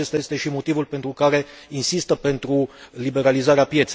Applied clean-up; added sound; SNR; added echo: none; none; none; none.